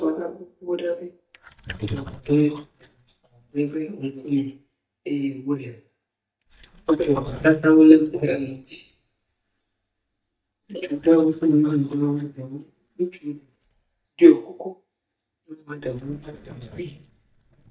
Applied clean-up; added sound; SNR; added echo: neural mask model DeepFilterNet 3.